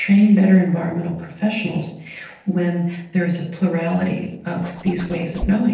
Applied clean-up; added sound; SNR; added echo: neural separator model SepFormer DNS4.